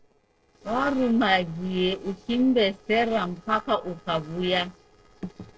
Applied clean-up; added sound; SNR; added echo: neural separator model SepFormer DNS4.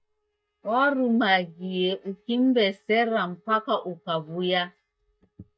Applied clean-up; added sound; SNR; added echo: neural mask model DeepFilterNet 3.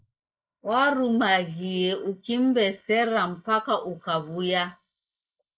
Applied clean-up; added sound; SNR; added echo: neural mask model Resemble Enhance denoiser.